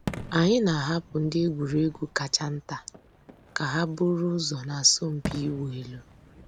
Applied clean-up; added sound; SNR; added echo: none; Fireworks; 14 dB; none.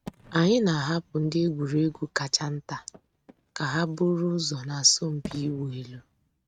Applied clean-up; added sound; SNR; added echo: neural mask model RNNoise.